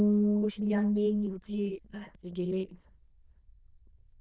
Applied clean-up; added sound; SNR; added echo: neural diffusion model UNIVERSE++.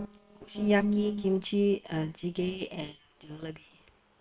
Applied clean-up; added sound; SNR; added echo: neural separator model SepFormer WHAM!.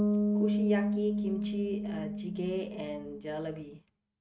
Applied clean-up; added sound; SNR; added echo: neural mask model RNNoise.